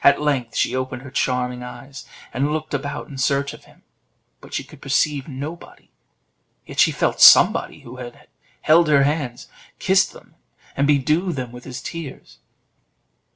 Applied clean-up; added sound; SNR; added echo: none; none; none; none.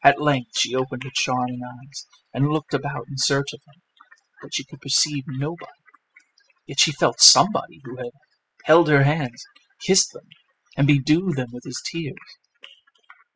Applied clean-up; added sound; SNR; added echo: classical method spectral subtraction.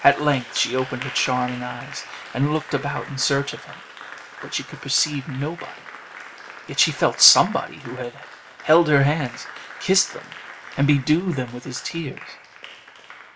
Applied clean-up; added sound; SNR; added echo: none; Applause; 15 dB; none.